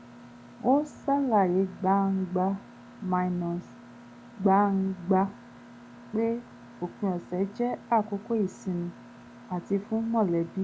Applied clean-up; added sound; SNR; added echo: none; Mechanisms; 19 dB; none.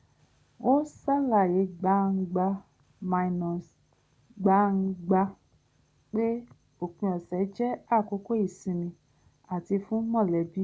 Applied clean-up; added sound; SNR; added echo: none; none; none; none.